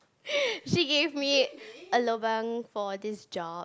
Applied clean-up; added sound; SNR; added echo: none; none; none; none.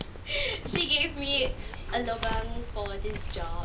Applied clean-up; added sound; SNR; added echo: none; Walk, footsteps; 2 dB; reverberation time 0.3 s.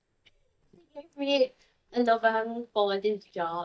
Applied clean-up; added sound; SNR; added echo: neural mask model DeepFilterNet 3.